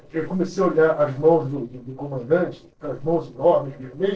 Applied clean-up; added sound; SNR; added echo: neural separator model SepFormer DNS4.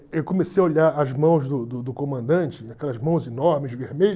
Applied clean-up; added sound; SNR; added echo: none; none; none; none.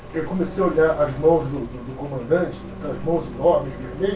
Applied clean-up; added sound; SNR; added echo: none; Engine; 14 dB; reverberation time 0.3 s.